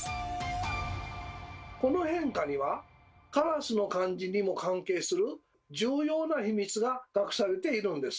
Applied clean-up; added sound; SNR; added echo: none; none; none; none.